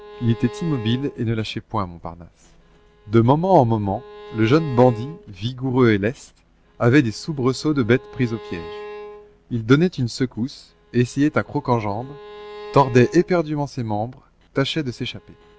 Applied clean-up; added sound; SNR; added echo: none; Bowed string instrument; 19 dB; none.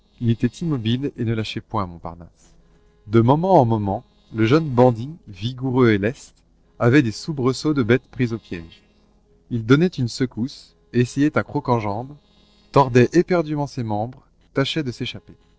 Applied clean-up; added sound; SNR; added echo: neural separator model SepFormer DNS4.